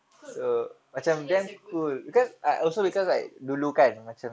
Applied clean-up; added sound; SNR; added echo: none; none; none; none.